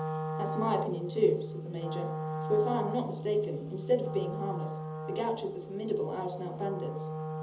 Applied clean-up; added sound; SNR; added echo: none; Wind instrument, woodwind instrument; 4 dB; reverberation time 1.2 s.